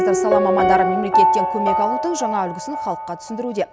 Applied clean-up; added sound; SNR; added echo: none; Piano; -4 dB; none.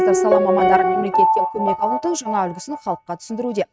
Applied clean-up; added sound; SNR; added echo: neural mask model RNNoise.